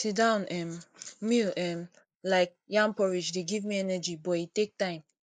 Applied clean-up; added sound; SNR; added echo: neural mask model Resemble Enhance denoiser.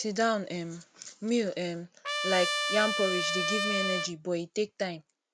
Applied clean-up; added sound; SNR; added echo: none; Trumpet; 0 dB; none.